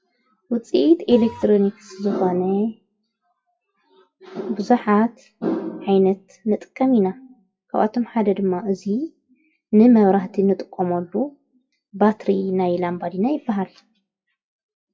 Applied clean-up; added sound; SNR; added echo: classical method WPE with log-MMSE.